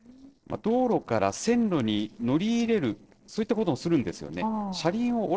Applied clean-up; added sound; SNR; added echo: neural separator model SepFormer DNS4.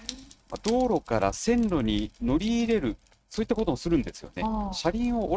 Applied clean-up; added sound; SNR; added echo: neural mask model RNNoise.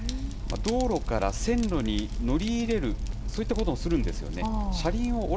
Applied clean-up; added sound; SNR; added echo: none; Fire; 1 dB; none.